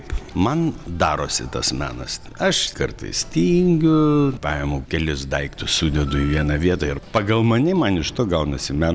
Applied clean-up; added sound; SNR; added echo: none; Wind instrument, woodwind instrument; 19 dB; none.